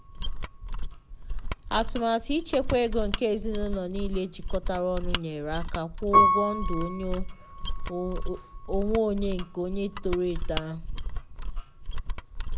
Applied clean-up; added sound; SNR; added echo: none; Piano + Mechanisms; -1 dB; none.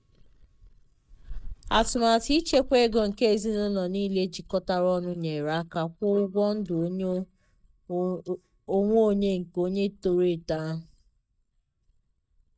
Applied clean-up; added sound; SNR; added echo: neural mask model DeepFilterNet 3.